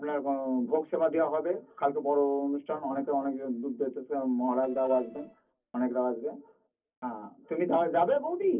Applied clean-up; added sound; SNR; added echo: neural separator model SepFormer DNS4.